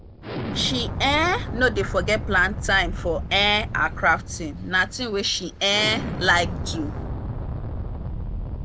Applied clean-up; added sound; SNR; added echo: none; Explosion; 6 dB; none.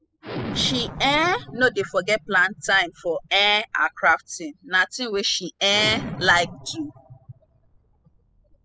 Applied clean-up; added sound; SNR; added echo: classical method spectral subtraction.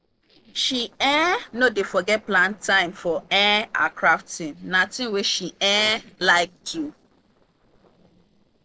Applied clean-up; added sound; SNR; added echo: neural separator model SepFormer DNS4.